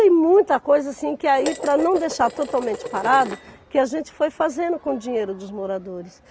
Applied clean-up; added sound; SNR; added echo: none; Dishes, pots, and pans; 12 dB; none.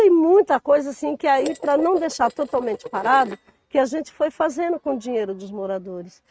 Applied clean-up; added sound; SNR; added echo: neural mask model RNNoise.